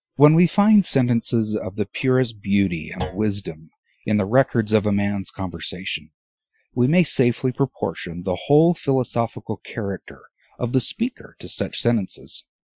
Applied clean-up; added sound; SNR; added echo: classical method Wiener filter.